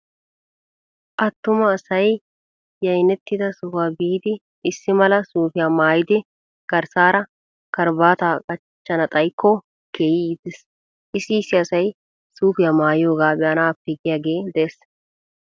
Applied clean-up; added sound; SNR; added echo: none; none; none; none.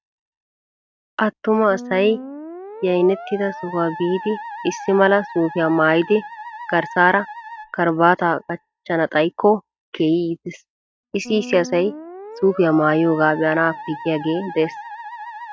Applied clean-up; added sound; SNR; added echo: classical method log-MMSE.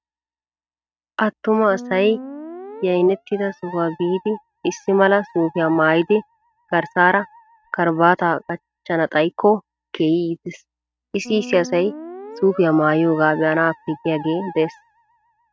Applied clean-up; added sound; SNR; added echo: neural mask model RNNoise.